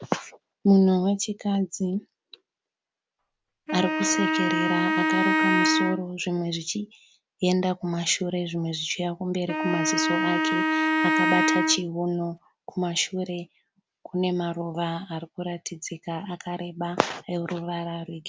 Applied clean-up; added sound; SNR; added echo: none; Wind instrument, woodwind instrument; -3 dB; none.